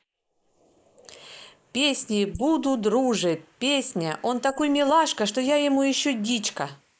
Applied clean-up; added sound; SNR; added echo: neural mask model Resemble Enhance denoiser.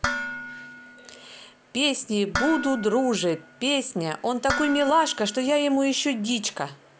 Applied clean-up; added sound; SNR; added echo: none; Dishes, pots, and pans; 9 dB; none.